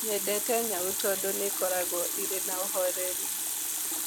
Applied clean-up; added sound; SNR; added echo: none; Water tap, faucet; -2 dB; none.